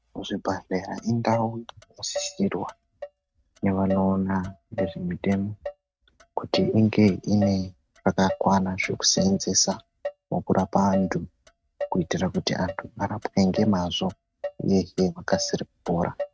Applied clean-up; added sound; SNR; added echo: neural mask model RNNoise.